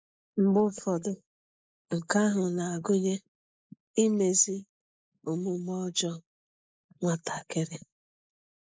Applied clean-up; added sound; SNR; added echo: neural mask model Resemble Enhance denoiser.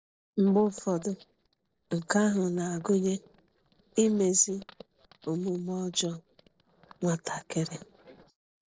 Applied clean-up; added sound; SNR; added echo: neural separator model SepFormer DNS4.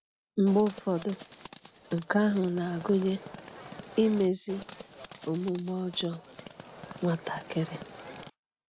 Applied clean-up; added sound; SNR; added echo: none; Livestock, farm animals, working animals; 16 dB; none.